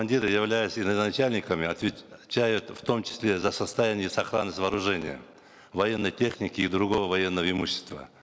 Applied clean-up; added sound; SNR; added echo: none; none; none; none.